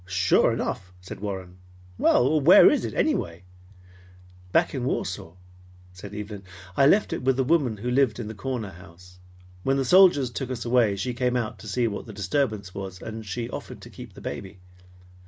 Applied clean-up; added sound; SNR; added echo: none; none; none; none.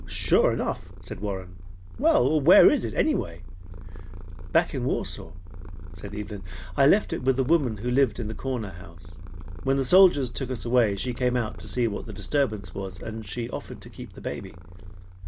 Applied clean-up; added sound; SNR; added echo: none; Purr; 9 dB; none.